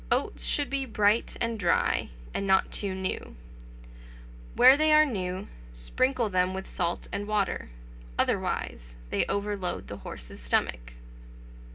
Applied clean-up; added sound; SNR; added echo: none; none; none; reverberation time 0.3 s.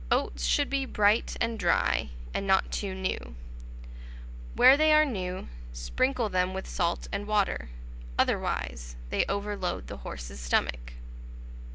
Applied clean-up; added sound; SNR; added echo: none; none; none; none.